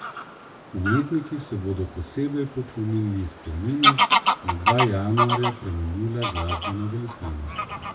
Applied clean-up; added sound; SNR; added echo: none; Bird vocalization, bird call, bird song / Fowl; 0 dB; reverberation time 0.2 s.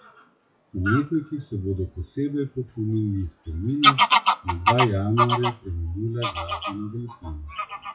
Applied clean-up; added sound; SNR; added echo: classical method WPE with log-MMSE.